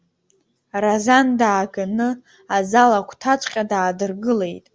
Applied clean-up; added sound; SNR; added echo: none; none; none; none.